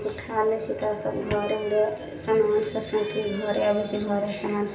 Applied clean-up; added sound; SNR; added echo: none; Cat; 19 dB; reverberation time 0.6 s.